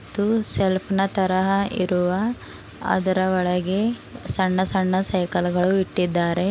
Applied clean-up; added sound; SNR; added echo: none; none; none; none.